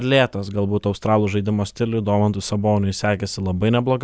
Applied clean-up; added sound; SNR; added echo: none; none; none; none.